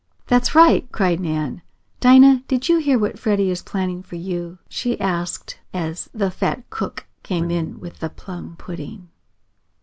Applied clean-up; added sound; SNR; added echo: none; Guitar; 19 dB; none.